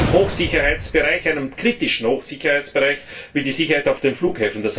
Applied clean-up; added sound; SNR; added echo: none; Gunshot, gunfire; 10 dB; reverberation time 0.2 s.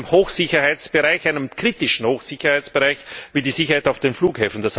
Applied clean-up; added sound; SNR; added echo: none; none; none; none.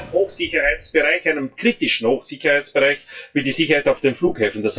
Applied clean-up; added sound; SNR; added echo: classical method WPE with log-MMSE.